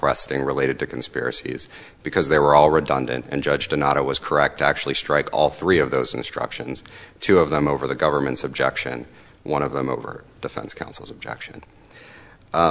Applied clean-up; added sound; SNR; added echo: none; none; none; none.